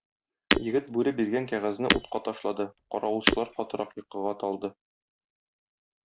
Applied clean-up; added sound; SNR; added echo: none; Shatter; 1 dB; none.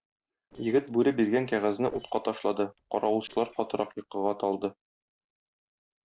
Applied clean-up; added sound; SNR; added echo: neural separator model SepFormer DNS4.